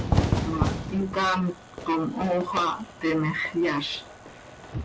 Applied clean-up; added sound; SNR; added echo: none; Fire / Fireworks; 3 dB; none.